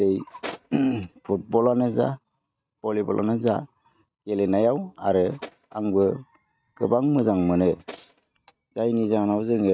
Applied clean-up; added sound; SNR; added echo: neural mask model RNNoise.